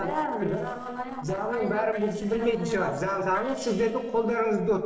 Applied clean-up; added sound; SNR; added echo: neural separator model SepFormer DNS4.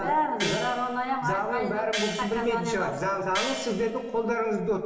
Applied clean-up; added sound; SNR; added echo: none; Gong; 10 dB; reverberation time 1.4 s.